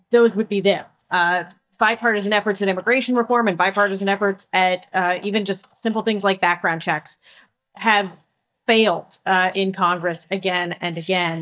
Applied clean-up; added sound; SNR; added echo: neural mask model DeepFilterNet 3.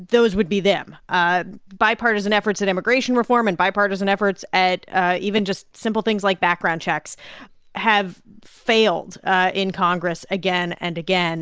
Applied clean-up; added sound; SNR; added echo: none; none; none; none.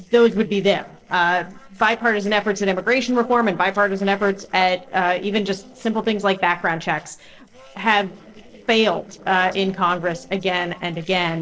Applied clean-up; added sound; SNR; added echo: neural separator model SepFormer DNS4.